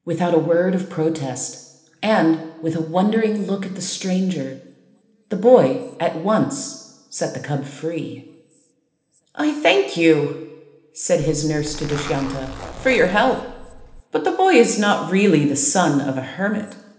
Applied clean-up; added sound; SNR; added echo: none; Zipper (clothing); 14 dB; reverberation time 1.1 s.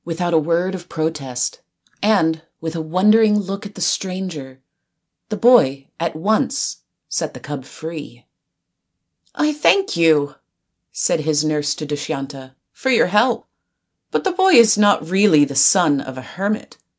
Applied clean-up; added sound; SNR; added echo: none; none; none; none.